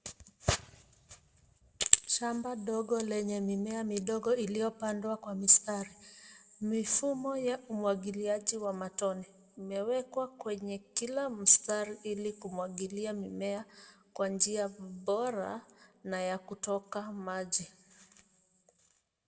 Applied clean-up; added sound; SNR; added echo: none; none; none; reverberation time 0.9 s.